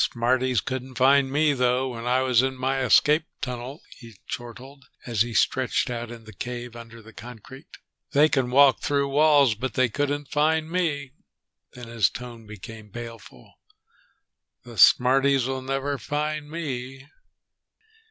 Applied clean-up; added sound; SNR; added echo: none; none; none; none.